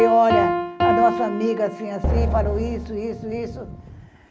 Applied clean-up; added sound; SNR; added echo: none; Piano + Drum; 1 dB; none.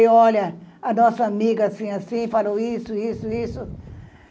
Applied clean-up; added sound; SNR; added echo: none; none; none; none.